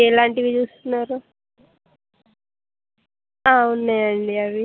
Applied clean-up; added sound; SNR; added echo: none; none; none; none.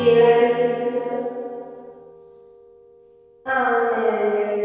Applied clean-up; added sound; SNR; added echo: none; Strum; 17 dB; reverberation time 2.2 s.